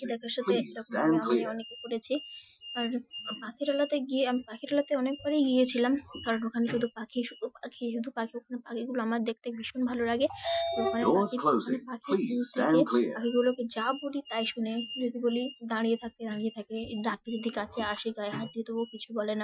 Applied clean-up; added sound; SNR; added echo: classical method Wiener filter.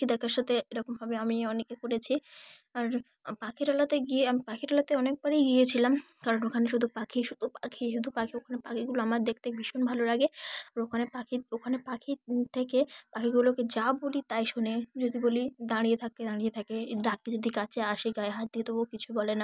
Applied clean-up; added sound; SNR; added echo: none; none; none; none.